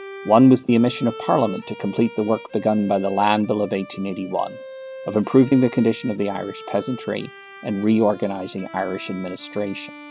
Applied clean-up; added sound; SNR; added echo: none; Bowed string instrument; 17 dB; none.